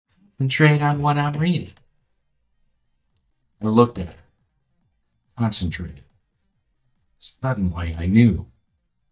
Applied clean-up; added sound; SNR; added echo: neural mask model DeepFilterNet 3.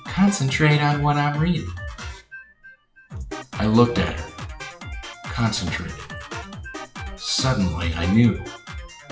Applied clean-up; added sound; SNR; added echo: classical method WPE with log-MMSE.